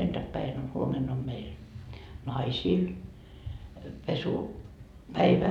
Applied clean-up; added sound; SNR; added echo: none; none; none; none.